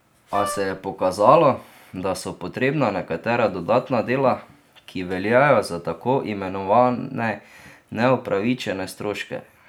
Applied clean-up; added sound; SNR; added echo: none; Wind instrument, woodwind instrument; 9 dB; none.